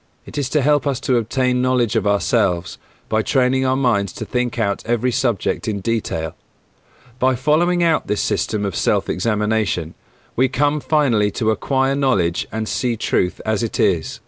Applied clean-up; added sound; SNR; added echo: none; none; none; none.